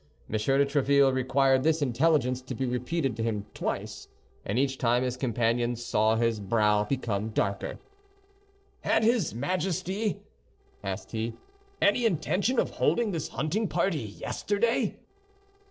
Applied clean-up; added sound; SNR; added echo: neural separator model SepFormer DNS4.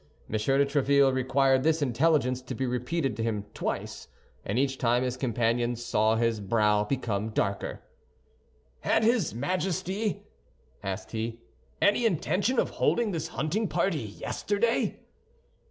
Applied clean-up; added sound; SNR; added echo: none; none; none; none.